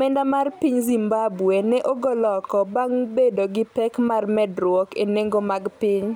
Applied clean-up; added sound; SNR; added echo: none; none; none; none.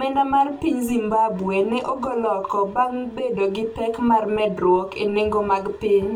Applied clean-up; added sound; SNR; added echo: none; none; none; reverberation time 0.2 s.